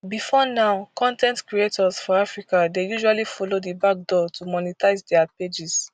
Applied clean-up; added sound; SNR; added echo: none; none; none; none.